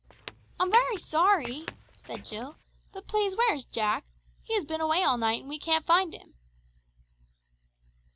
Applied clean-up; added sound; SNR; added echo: none; Squeak / Walk, footsteps; 15 dB; none.